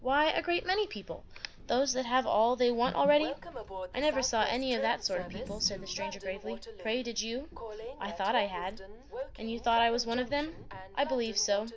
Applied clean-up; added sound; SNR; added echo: none; Train; 11 dB; none.